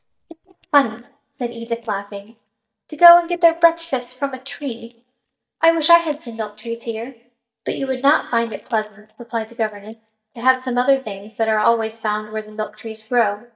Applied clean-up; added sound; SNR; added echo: neural mask model DeepFilterNet 3.